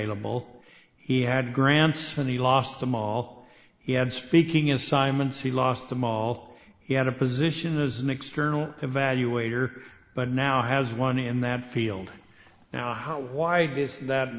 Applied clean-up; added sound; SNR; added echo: none; none; none; none.